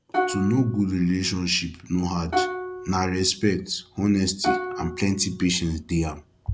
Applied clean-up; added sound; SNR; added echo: none; Plucked string instrument; 7 dB; none.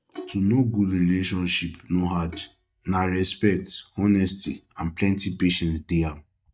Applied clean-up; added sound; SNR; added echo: neural mask model DeepFilterNet 3.